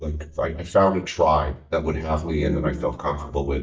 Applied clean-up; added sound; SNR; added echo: neural mask model DeepFilterNet 3.